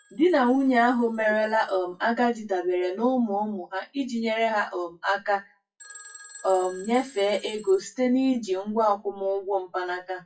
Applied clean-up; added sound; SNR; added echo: classical method WPE with log-MMSE.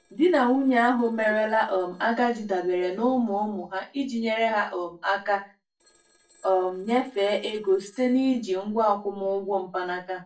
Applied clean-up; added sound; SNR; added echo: neural separator model SepFormer DNS4.